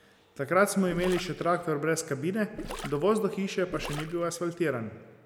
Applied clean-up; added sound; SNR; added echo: none; Gurgling; 13 dB; none.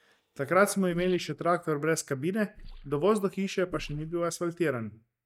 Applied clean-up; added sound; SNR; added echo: neural mask model DeepFilterNet 3.